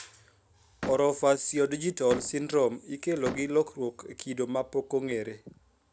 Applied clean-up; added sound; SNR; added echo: none; Slam; 14 dB; none.